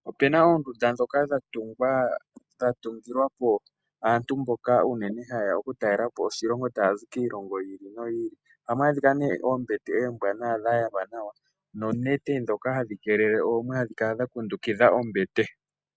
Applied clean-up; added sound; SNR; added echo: none; none; none; none.